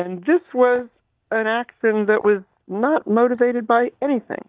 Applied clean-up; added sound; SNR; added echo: neural mask model DeepFilterNet 3.